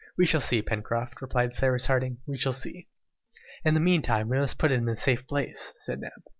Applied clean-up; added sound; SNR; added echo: none; none; none; none.